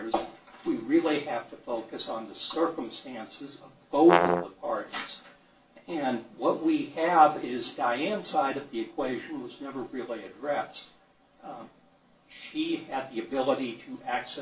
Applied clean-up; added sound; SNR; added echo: none; Brass instrument; -3 dB; reverberation time 0.3 s.